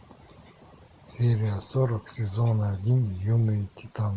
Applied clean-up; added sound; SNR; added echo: none; none; none; none.